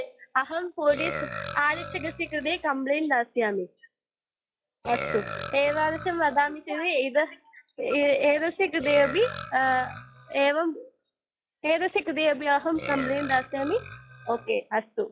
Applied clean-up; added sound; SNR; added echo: classical method log-MMSE.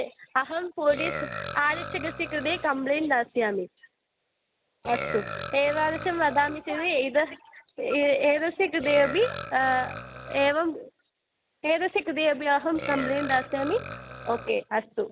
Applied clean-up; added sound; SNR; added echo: none; Burping, eructation; 12 dB; none.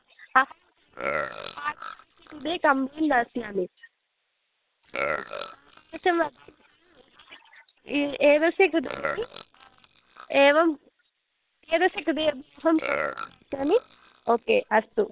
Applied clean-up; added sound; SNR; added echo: neural separator model SepFormer WHAM!.